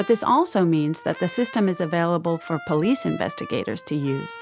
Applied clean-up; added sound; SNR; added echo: none; Trumpet; 17 dB; none.